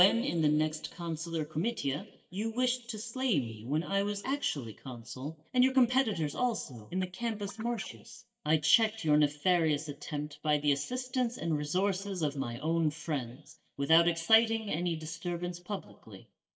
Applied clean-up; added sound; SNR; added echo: neural mask model DeepFilterNet 3.